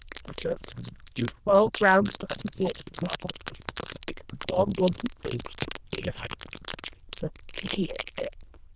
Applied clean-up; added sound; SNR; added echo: neural diffusion model UNIVERSE++.